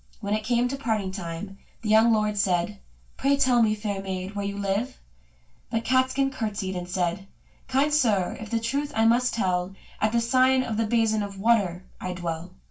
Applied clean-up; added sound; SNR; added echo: none; none; none; reverberation time 0.2 s.